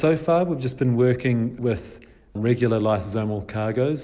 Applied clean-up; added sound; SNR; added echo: none; none; none; none.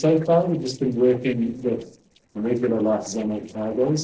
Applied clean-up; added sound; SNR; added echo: neural separator model SepFormer DNS4.